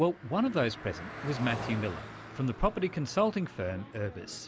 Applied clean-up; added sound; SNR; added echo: none; Car passing by; 12 dB; none.